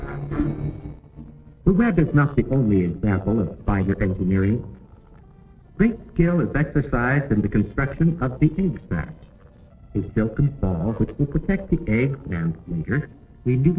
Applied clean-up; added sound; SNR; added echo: neural separator model SepFormer DNS4.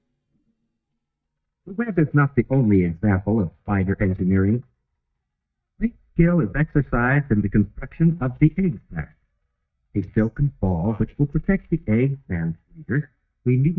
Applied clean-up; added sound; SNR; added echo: neural mask model DeepFilterNet 3.